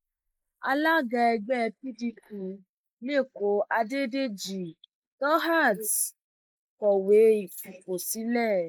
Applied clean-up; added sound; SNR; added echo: neural mask model Resemble Enhance denoiser.